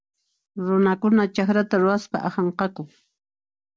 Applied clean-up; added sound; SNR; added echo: none; none; none; none.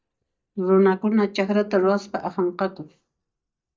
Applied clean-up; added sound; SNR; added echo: neural mask model DeepFilterNet 3.